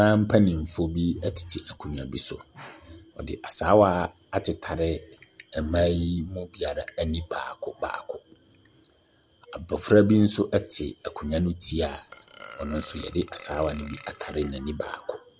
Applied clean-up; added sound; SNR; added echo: none; Burping, eructation; 19 dB; none.